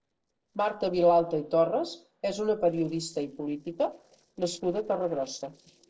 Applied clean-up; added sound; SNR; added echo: neural separator model SepFormer DNS4.